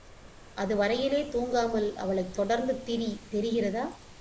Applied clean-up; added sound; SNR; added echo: none; Ocean; 17 dB; none.